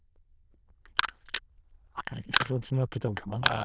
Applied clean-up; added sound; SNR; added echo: neural diffusion model UNIVERSE++.